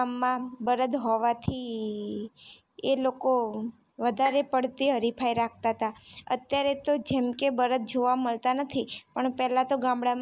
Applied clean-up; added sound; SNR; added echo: none; Bowed string instrument; 17 dB; none.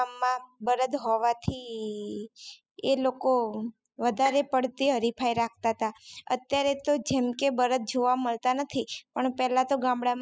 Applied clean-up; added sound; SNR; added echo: classical method spectral subtraction.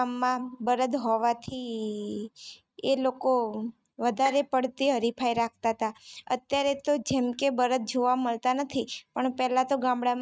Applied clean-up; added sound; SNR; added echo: neural mask model RNNoise.